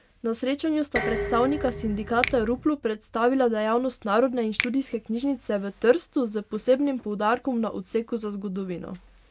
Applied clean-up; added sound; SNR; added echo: none; Dishes, pots, and pans + Finger snapping; 9 dB; none.